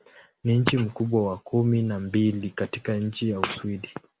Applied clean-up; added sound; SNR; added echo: none; none; none; none.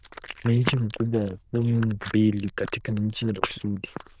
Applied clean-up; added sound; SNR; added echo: neural diffusion model UNIVERSE++.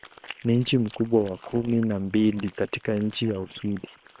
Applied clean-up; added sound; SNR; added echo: neural separator model SepFormer WHAM!.